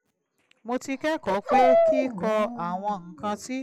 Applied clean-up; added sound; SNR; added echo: classical method log-MMSE.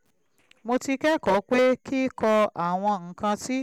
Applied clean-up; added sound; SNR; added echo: none; none; none; none.